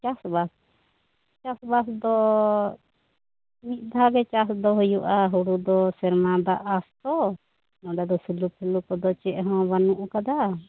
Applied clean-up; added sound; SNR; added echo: none; none; none; none.